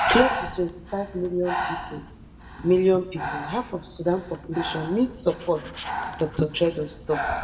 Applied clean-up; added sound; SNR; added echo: none; Breathing; 5 dB; reverberation time 0.9 s.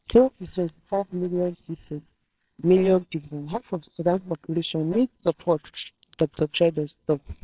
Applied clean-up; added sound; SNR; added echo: neural separator model SepFormer WHAMR!.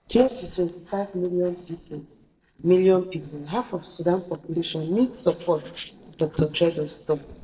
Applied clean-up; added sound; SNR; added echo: neural separator model SepFormer DNS4.